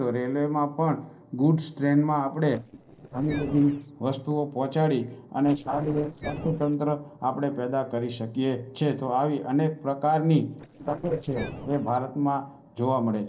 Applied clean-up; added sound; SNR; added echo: neural separator model SepFormer DNS4.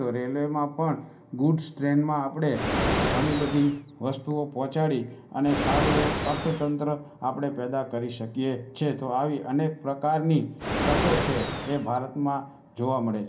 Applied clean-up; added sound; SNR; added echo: none; Animal; 1 dB; reverberation time 0.3 s.